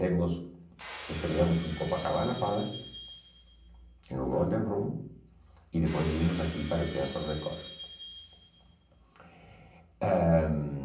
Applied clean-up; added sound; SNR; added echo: none; Shatter; 13 dB; reverberation time 0.6 s.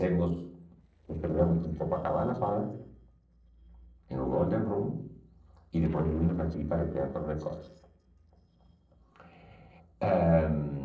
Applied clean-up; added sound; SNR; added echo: neural separator model SepFormer DNS4.